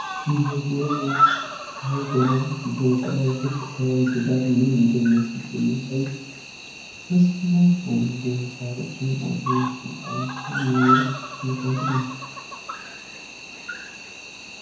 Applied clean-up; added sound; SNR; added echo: none; Cricket; 7 dB; reverberation time 0.9 s.